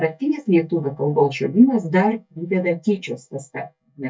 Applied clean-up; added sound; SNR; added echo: neural mask model DeepFilterNet 3.